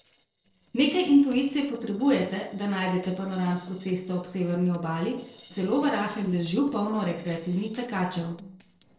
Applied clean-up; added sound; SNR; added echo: neural separator model SepFormer DNS4.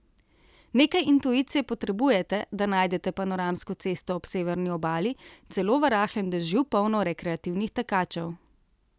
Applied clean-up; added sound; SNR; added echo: none; none; none; none.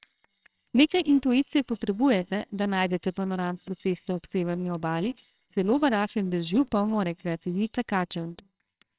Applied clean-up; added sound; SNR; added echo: neural separator model SepFormer WHAMR!.